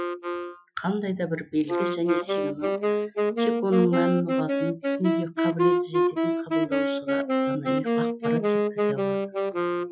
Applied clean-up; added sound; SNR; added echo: classical method Wiener filter.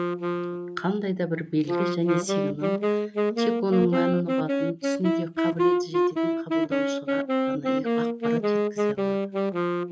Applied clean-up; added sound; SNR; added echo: neural mask model RNNoise.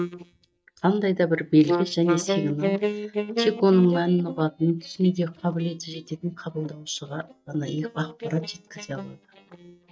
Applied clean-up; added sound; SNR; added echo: neural mask model DeepFilterNet 3.